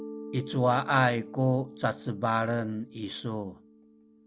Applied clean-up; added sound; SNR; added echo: none; Mallet percussion; 16 dB; none.